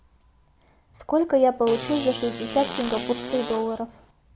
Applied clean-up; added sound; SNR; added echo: none; Fart; 8 dB; none.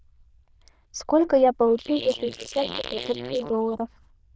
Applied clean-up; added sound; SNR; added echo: neural diffusion model UNIVERSE++.